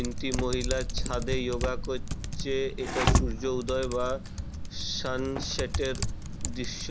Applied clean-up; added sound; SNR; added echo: none; Typing; -2 dB; none.